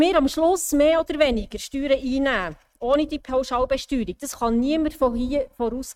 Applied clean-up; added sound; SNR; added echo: neural mask model RNNoise.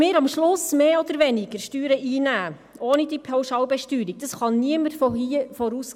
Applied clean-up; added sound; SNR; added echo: none; none; none; none.